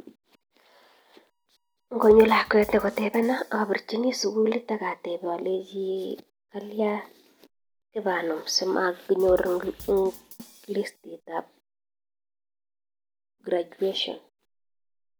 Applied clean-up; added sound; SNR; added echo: none; Drum kit; 19 dB; none.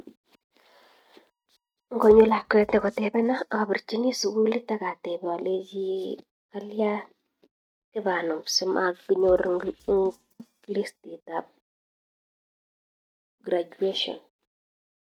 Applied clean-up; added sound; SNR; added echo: neural mask model RNNoise.